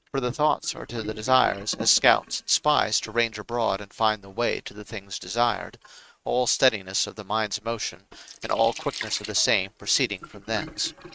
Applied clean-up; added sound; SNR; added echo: neural mask model RNNoise.